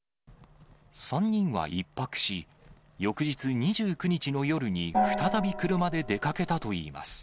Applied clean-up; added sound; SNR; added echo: none; Gong; 1 dB; none.